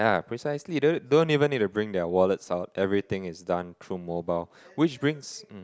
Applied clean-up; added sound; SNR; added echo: none; none; none; none.